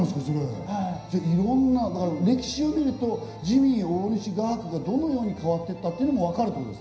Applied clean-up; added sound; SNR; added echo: none; none; none; reverberation time 0.9 s.